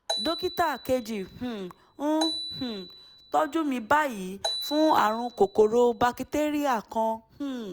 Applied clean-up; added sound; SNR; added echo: none; Marimba, xylophone; 11 dB; none.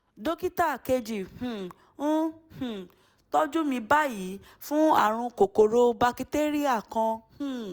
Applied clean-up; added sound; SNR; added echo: none; none; none; none.